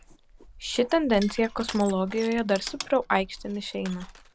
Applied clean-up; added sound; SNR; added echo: none; Crushing; 16 dB; none.